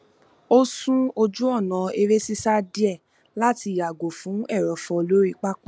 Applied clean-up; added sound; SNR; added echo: none; none; none; none.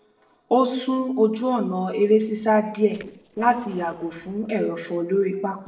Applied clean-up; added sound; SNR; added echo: neural separator model SepFormer DNS4.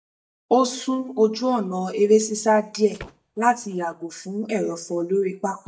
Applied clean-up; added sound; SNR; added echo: neural mask model DeepFilterNet 3.